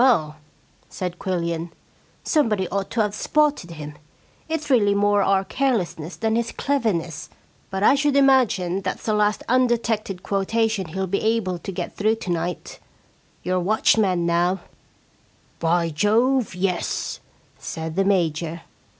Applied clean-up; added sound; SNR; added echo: none; none; none; none.